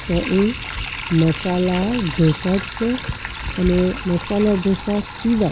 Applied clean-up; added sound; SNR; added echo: none; Sink (filling or washing); 11 dB; none.